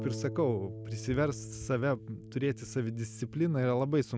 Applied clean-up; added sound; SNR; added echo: none; Harp; 11 dB; none.